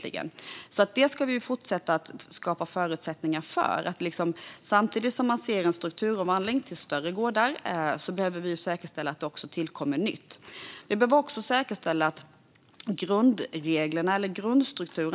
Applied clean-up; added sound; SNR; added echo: none; none; none; none.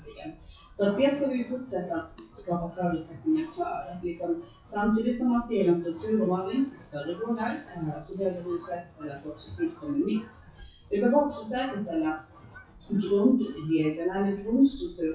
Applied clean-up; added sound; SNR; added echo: classical method WPE with log-MMSE.